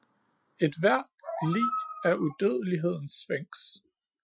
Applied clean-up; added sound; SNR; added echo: classical method Wiener filter.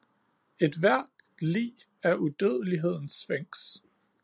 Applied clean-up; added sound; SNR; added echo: none; none; none; none.